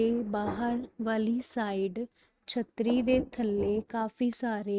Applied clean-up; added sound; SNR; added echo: neural mask model RNNoise.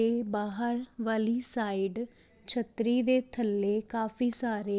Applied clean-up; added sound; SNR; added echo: none; none; none; none.